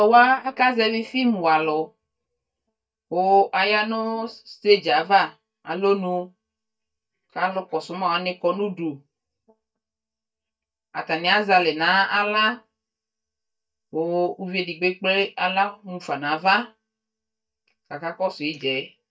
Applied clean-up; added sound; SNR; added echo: neural mask model DeepFilterNet 3.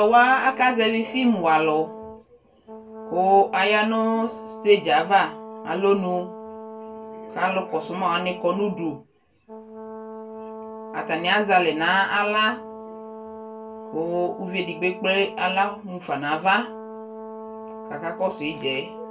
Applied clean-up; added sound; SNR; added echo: none; Brass instrument; 14 dB; reverberation time 0.2 s.